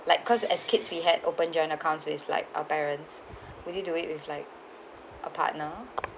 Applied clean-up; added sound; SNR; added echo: none; Guitar; 20 dB; none.